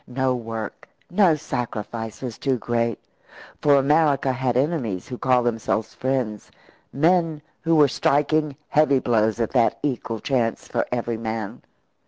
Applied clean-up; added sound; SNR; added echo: none; none; none; none.